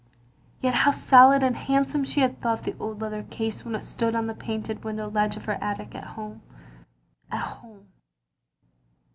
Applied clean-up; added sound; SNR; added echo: none; none; none; none.